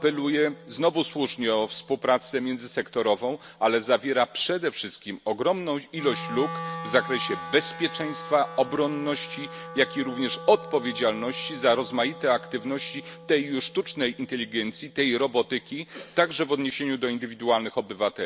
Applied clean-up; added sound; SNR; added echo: none; Wind instrument, woodwind instrument; 15 dB; none.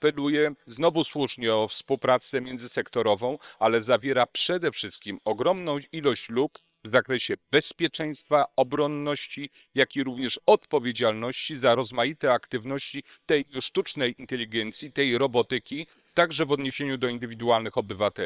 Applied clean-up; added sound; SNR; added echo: neural separator model SepFormer WHAM!.